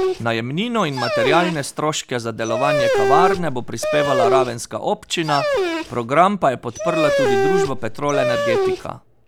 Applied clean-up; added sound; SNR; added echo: none; Dog; 0 dB; none.